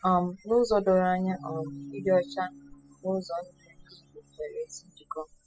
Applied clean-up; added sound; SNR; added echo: classical method spectral subtraction.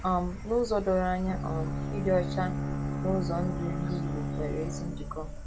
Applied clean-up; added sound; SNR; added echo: none; Insect + Bowed string instrument; 2 dB; none.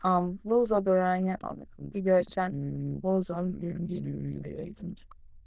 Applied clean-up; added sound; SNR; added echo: neural diffusion model UNIVERSE++.